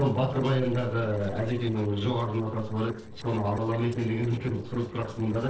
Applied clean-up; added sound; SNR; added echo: neural separator model SepFormer DNS4.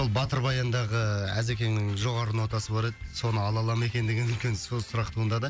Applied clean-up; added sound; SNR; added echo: none; none; none; none.